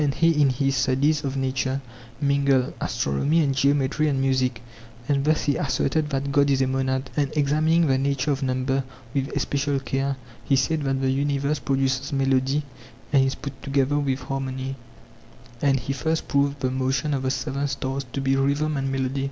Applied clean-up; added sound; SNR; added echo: none; none; none; none.